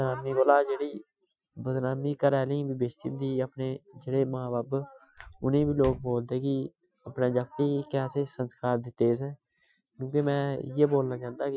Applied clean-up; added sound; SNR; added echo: classical method Wiener filter.